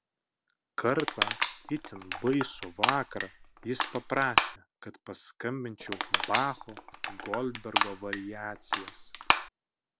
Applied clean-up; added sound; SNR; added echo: none; Crushing; -2 dB; none.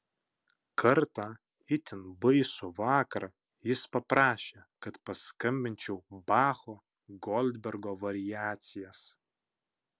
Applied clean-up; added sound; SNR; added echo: none; none; none; none.